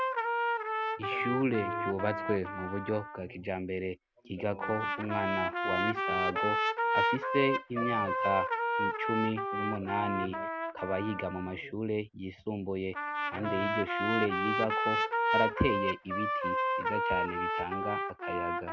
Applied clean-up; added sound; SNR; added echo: none; Trumpet; -2 dB; none.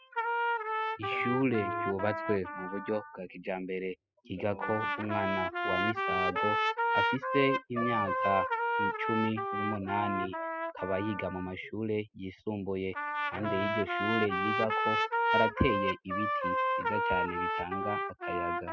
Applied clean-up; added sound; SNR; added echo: classical method spectral subtraction.